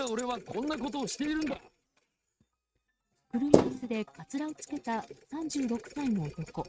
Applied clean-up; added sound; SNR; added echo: neural mask model RNNoise.